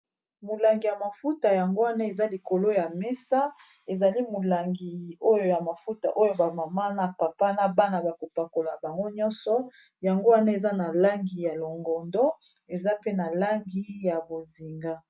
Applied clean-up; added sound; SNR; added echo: none; none; none; none.